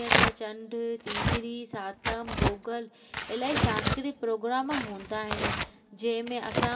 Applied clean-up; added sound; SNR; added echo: none; Tearing; -2 dB; reverberation time 1.9 s.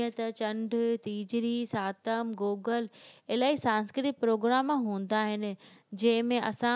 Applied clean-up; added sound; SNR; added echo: none; none; none; none.